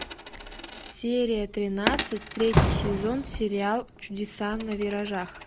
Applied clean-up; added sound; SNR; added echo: none; Slam + Coin (dropping); 2 dB; none.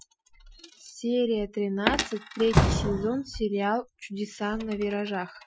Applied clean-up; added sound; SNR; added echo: classical method Wiener filter.